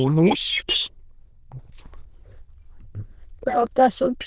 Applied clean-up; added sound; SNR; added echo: neural diffusion model UNIVERSE++.